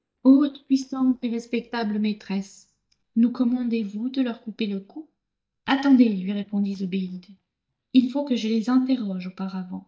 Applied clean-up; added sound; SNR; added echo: neural mask model DeepFilterNet 3.